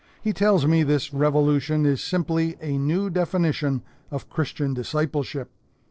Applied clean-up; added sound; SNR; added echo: neural separator model SepFormer DNS4.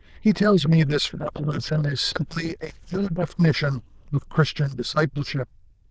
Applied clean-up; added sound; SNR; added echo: neural diffusion model UNIVERSE++.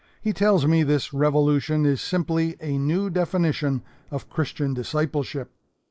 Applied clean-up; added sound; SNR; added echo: neural mask model Resemble Enhance denoiser.